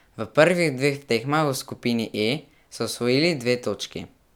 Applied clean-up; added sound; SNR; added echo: none; none; none; none.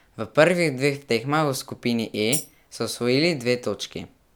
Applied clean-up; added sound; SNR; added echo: none; Tambourine; 10 dB; none.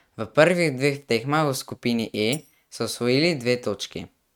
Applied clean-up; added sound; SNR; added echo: neural mask model RNNoise.